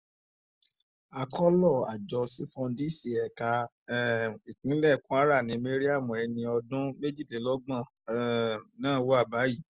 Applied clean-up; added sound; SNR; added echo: none; none; none; none.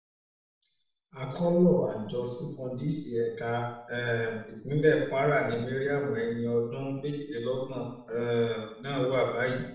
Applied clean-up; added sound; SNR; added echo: none; none; none; reverberation time 0.7 s.